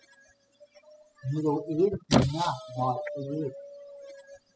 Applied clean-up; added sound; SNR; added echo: classical method spectral subtraction.